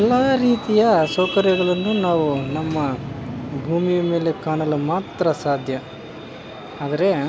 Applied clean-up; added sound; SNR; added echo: none; none; none; none.